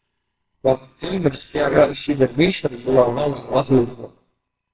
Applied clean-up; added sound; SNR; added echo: neural separator model SepFormer WHAMR!.